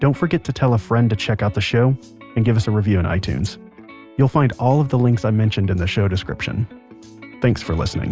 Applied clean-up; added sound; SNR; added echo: none; none; none; none.